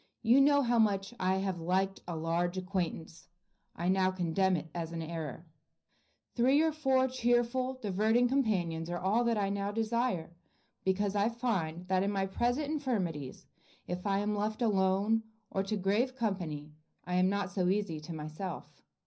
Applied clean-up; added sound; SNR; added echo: none; none; none; reverberation time 0.5 s.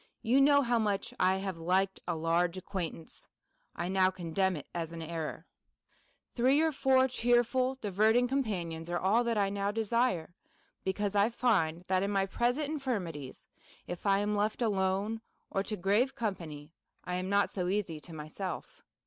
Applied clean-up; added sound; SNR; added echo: none; none; none; none.